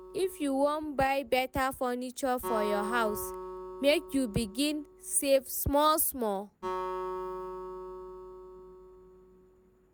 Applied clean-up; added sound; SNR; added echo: none; Acoustic guitar; 10 dB; none.